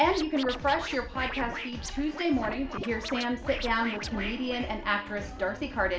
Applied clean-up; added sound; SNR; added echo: none; Scratching (performance technique); 11 dB; reverberation time 0.5 s.